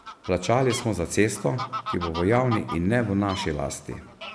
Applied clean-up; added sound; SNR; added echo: none; Fowl; 12 dB; none.